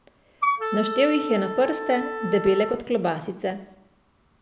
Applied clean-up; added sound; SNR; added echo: none; Wind instrument, woodwind instrument; 4 dB; none.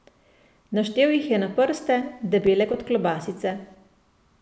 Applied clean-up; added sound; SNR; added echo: none; none; none; none.